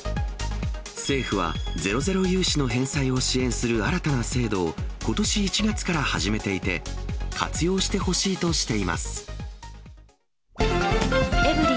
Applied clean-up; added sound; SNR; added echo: none; none; none; none.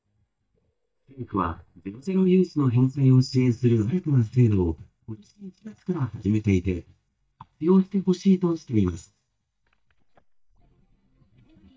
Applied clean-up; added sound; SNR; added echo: neural mask model DeepFilterNet 3.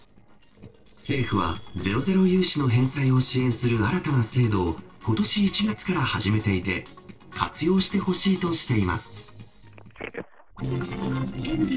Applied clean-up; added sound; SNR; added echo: neural separator model SepFormer DNS4.